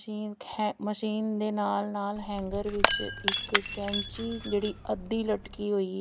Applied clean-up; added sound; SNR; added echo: none; Shatter / Crushing; -2 dB; none.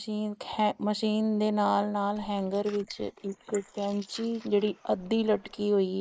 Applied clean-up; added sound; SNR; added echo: neural mask model Resemble Enhance denoiser.